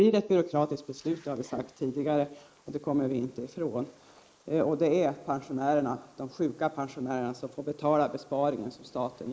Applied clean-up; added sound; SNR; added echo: neural mask model Resemble Enhance denoiser.